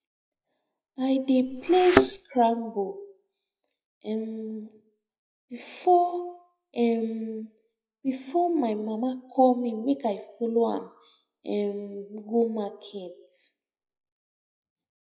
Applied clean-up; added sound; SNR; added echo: classical method WPE with log-MMSE.